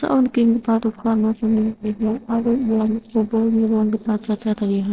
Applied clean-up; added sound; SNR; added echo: neural separator model SepFormer DNS4.